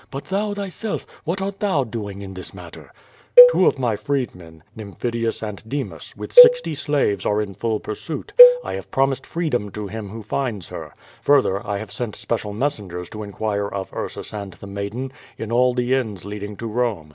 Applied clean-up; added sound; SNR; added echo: none; Cowbell; -4 dB; none.